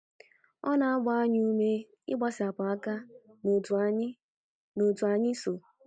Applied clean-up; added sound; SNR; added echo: none; none; none; none.